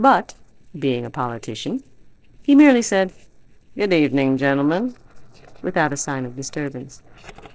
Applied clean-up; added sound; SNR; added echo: neural separator model SepFormer DNS4.